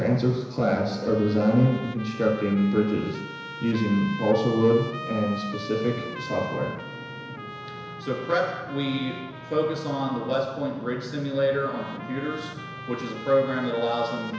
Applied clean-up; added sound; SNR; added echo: none; Trumpet; 14 dB; reverberation time 1.0 s.